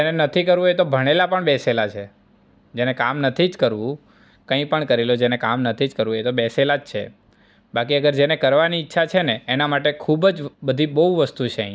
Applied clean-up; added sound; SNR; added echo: none; none; none; none.